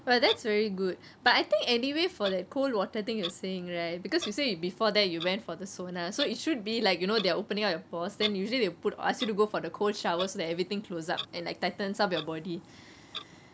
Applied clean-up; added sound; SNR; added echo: none; Clock; 14 dB; none.